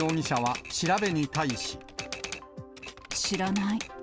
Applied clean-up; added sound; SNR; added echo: none; Typewriter; 10 dB; none.